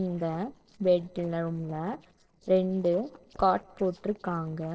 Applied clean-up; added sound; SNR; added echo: neural separator model SepFormer DNS4.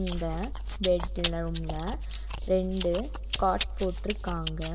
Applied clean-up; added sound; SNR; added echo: none; Chewing, mastication; 2 dB; reverberation time 2.0 s.